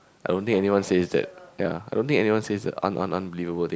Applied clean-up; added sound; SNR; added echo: none; none; none; none.